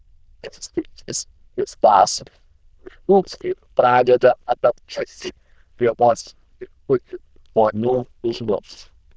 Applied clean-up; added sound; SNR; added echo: neural diffusion model UNIVERSE++.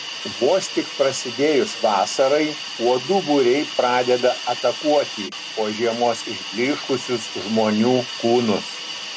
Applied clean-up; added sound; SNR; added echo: none; Hiss; 10 dB; none.